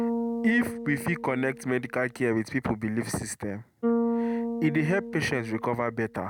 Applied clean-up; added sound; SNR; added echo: none; Bass guitar; 4 dB; none.